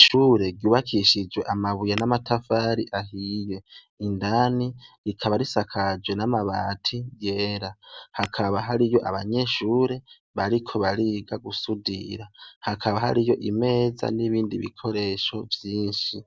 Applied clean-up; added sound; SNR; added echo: none; Tap / Glass; 14 dB; none.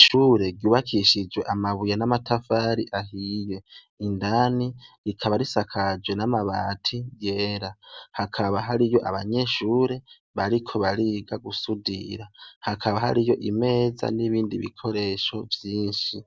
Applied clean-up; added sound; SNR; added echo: none; none; none; none.